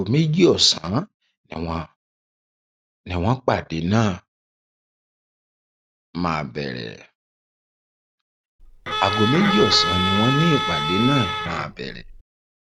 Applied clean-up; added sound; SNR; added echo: none; Bowed string instrument; 1 dB; none.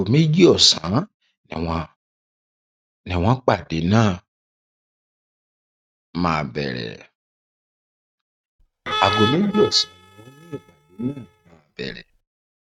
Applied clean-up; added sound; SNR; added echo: neural mask model RNNoise.